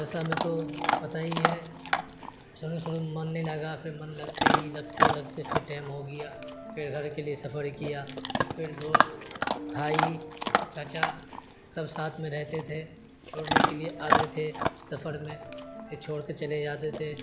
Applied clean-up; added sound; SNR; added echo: none; Chewing, mastication / Dog; -4 dB; none.